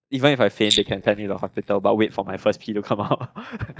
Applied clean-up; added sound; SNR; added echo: neural mask model DeepFilterNet 3.